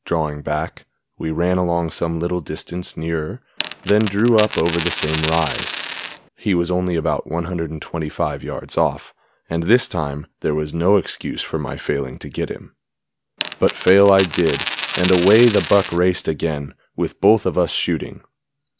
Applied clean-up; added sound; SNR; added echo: none; Coin (dropping); 8 dB; none.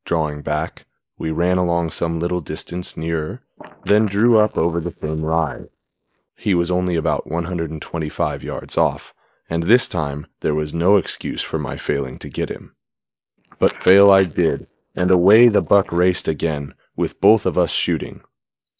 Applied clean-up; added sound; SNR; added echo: neural mask model Resemble Enhance denoiser.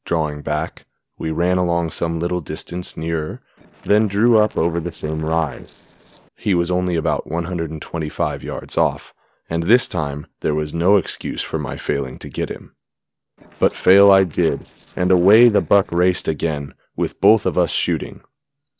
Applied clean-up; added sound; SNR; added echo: neural separator model SepFormer DNS4.